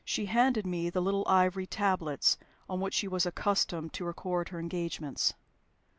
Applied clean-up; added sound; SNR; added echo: none; none; none; none.